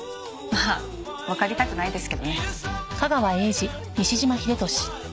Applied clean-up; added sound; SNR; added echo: none; none; none; none.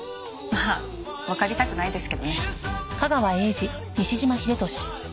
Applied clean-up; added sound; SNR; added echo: none; Bowed string instrument; 17 dB; none.